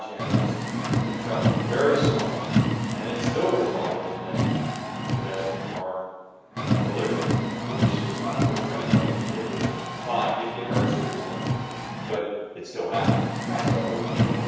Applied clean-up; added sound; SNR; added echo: none; Car; -4 dB; reverberation time 1.2 s.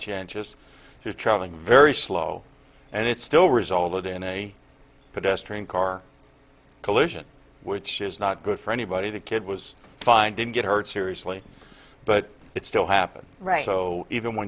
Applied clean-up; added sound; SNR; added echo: none; none; none; none.